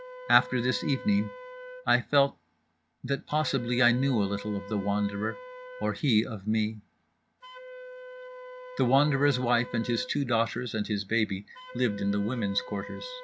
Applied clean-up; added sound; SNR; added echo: none; Wind instrument, woodwind instrument; 15 dB; none.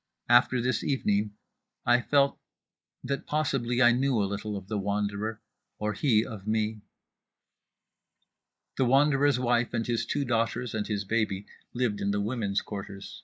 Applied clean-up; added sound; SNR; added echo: neural mask model Resemble Enhance denoiser.